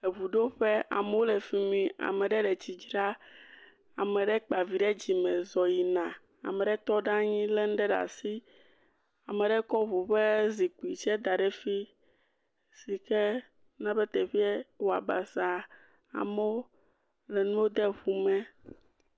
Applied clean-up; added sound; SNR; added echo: none; none; none; none.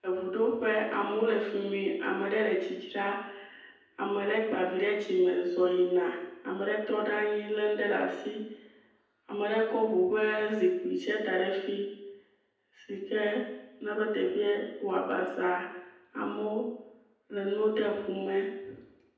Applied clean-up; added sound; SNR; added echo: none; none; none; reverberation time 0.9 s.